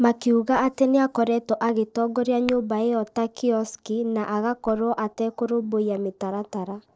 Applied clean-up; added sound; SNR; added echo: neural separator model SepFormer DNS4.